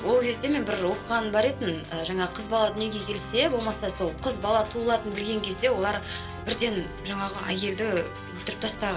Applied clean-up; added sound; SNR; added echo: none; Organ; 11 dB; reverberation time 0.2 s.